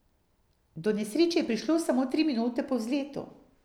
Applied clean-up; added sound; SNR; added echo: none; none; none; none.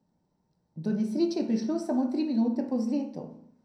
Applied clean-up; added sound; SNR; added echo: none; none; none; reverberation time 0.6 s.